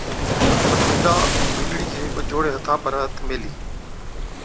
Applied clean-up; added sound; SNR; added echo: none; Waves, surf; -4 dB; none.